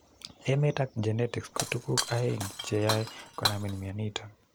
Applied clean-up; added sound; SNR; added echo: none; Shatter; 4 dB; none.